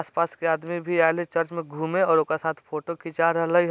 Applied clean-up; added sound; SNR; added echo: none; none; none; none.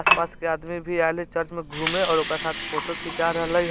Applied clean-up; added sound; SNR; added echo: none; Water; 2 dB; none.